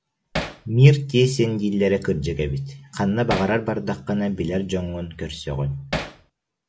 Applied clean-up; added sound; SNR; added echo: none; Hammer; 8 dB; none.